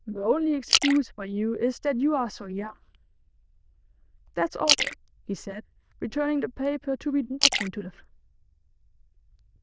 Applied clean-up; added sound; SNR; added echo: neural diffusion model UNIVERSE++.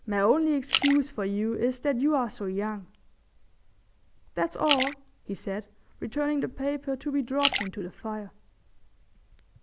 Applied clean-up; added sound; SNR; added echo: none; Splash, splatter; 2 dB; none.